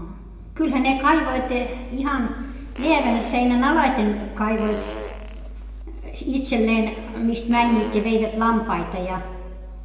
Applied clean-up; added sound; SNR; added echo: none; Fart; 16 dB; reverberation time 1.5 s.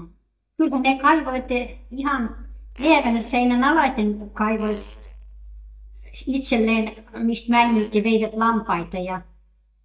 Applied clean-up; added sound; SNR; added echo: neural mask model DeepFilterNet 3.